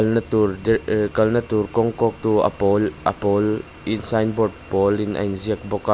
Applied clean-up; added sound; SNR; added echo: none; none; none; none.